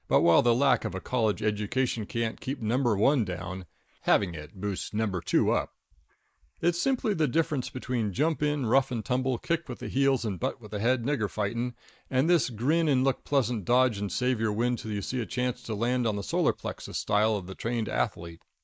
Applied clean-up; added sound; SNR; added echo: neural mask model Resemble Enhance denoiser.